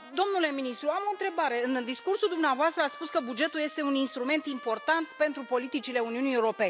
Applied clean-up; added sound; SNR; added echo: none; Trumpet; 20 dB; none.